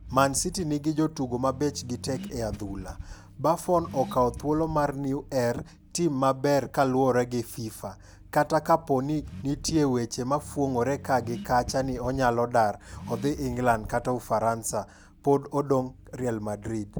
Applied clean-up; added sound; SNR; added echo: none; Accelerating, revving, vroom / Car; 16 dB; none.